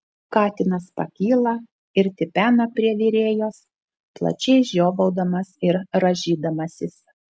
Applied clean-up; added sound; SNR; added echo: none; none; none; none.